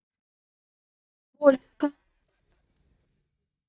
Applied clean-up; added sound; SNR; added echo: neural mask model DeepFilterNet 3.